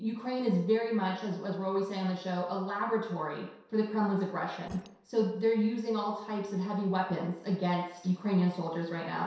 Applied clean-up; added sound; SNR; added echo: neural separator model SepFormer DNS4.